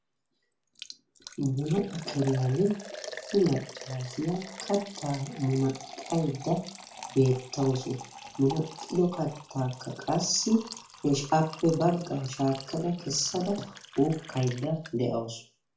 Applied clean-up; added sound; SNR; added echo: none; Liquid; 16 dB; reverberation time 0.3 s.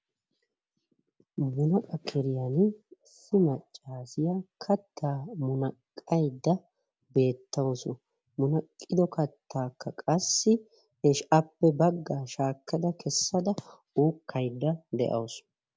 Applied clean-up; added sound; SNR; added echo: none; none; none; none.